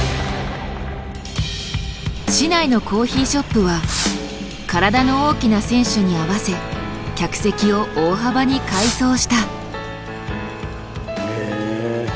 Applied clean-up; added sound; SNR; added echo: none; Fireworks; 9 dB; none.